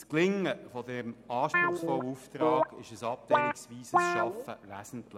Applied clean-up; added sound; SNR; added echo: none; Guitar; -3 dB; none.